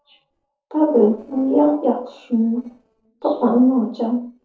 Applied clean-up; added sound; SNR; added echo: neural separator model SepFormer DNS4.